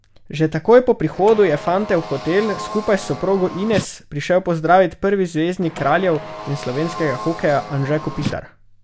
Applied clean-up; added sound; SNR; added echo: none; Car; 12 dB; none.